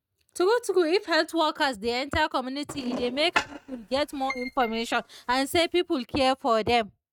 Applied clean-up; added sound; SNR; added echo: neural mask model RNNoise.